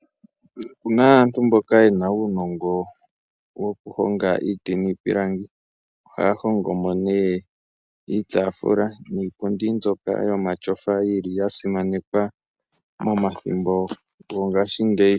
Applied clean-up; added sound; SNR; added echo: none; none; none; none.